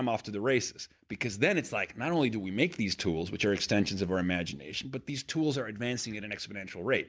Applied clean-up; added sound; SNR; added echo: none; none; none; none.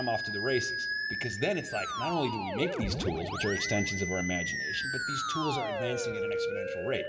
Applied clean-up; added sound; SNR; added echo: none; Musical instrument; 0 dB; reverberation time 2.8 s.